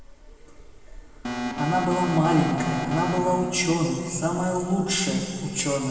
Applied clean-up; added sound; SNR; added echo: none; Alarm; 5 dB; reverberation time 2.7 s.